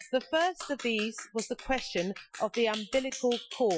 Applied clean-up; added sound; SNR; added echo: classical method Wiener filter.